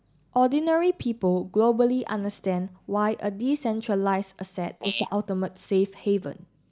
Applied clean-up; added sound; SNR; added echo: neural mask model Resemble Enhance denoiser.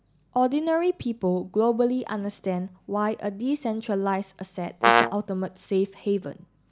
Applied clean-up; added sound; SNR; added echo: none; Brass instrument; -2 dB; none.